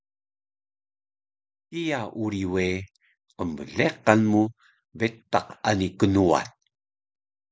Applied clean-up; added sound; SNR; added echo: none; none; none; none.